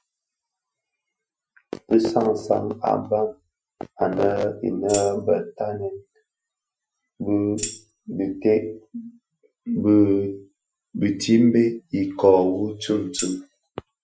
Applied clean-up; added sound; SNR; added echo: classical method Wiener filter.